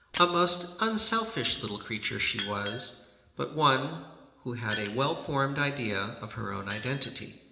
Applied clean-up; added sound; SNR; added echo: none; Shatter; 17 dB; reverberation time 0.8 s.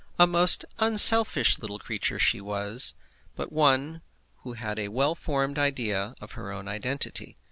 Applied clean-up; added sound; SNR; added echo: none; none; none; none.